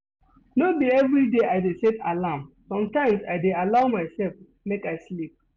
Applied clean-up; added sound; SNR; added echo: none; none; none; none.